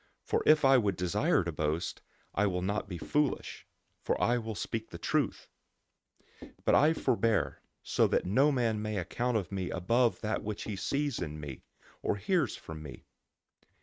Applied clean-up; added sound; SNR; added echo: neural mask model RNNoise.